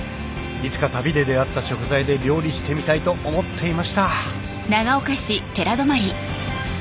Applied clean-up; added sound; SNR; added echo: none; none; none; none.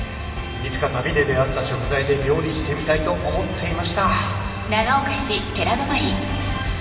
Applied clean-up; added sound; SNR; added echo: none; none; none; reverberation time 2.7 s.